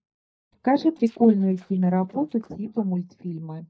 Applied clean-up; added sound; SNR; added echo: neural mask model DeepFilterNet 3.